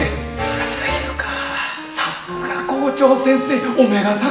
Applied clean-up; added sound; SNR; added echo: none; Wind instrument, woodwind instrument; 11 dB; reverberation time 1.2 s.